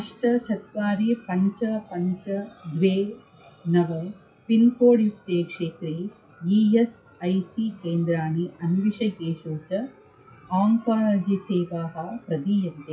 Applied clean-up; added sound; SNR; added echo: classical method WPE with log-MMSE.